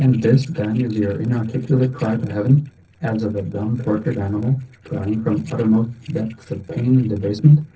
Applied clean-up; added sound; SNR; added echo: neural separator model SepFormer DNS4.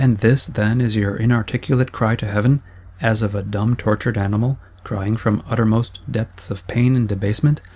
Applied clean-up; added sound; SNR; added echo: none; none; none; none.